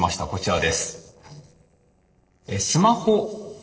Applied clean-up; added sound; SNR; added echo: neural separator model SepFormer DNS4.